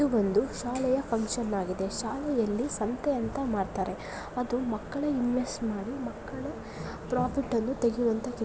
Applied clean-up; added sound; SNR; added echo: none; none; none; none.